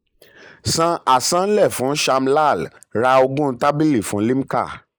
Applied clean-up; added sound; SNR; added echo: neural mask model Resemble Enhance denoiser.